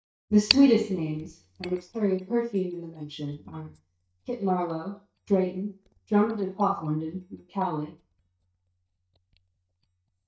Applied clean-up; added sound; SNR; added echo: neural mask model DeepFilterNet 3.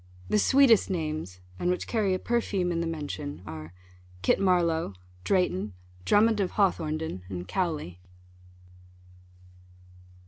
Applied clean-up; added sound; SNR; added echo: none; none; none; none.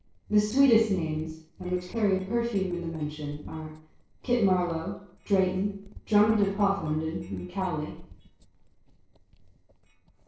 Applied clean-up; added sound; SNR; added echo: neural separator model SepFormer DNS4.